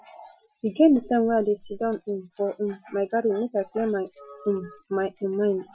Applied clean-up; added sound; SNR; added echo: classical method Wiener filter.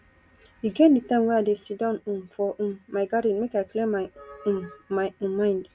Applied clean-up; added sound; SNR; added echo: none; none; none; none.